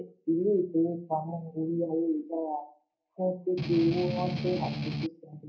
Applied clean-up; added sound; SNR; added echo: none; Strum; 3 dB; reverberation time 0.3 s.